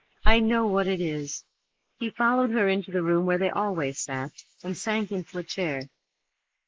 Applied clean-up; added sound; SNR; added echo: neural mask model Resemble Enhance denoiser.